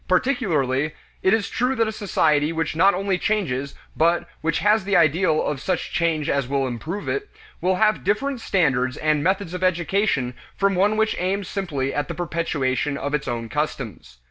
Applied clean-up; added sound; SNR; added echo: none; none; none; none.